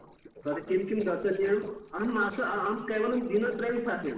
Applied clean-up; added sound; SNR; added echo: neural separator model SepFormer DNS4.